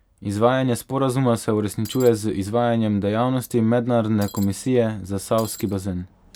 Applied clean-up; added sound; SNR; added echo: none; Shatter; 19 dB; none.